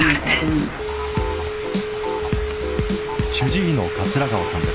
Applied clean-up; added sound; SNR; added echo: none; Telephone; 2 dB; none.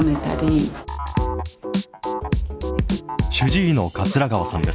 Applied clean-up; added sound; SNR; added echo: none; none; none; none.